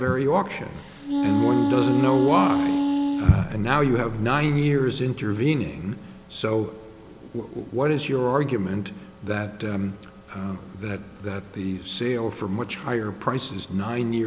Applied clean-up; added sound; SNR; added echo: none; Wind instrument, woodwind instrument; -2 dB; none.